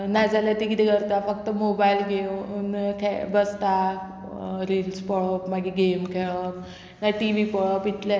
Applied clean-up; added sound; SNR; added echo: none; none; none; none.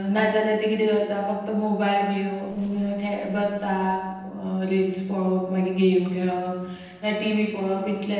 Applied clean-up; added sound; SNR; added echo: neural separator model SepFormer DNS4.